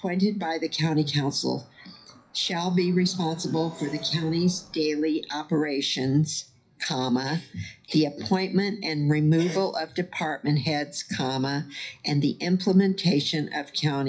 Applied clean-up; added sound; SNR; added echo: classical method WPE with log-MMSE.